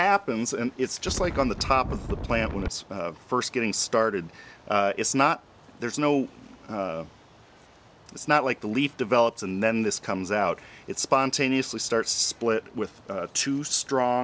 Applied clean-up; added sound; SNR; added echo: none; Wind; 6 dB; none.